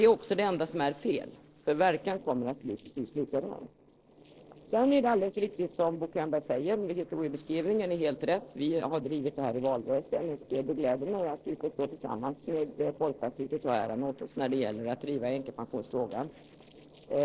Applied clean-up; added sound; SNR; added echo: neural separator model SepFormer DNS4.